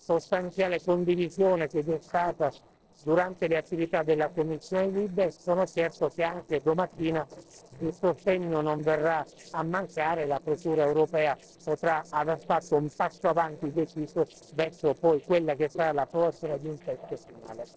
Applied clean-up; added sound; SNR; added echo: neural separator model SepFormer DNS4.